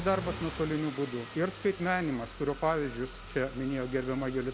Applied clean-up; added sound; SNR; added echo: none; Engine starting / Car; 12 dB; none.